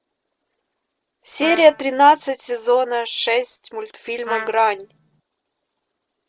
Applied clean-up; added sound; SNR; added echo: neural separator model SepFormer DNS4.